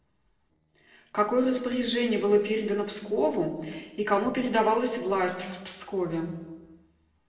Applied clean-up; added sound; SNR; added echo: neural separator model SepFormer DNS4.